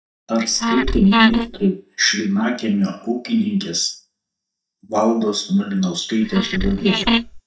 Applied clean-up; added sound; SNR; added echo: neural mask model DeepFilterNet 3.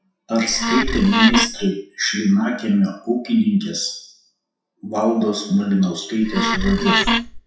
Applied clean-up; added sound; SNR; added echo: classical method WPE with log-MMSE.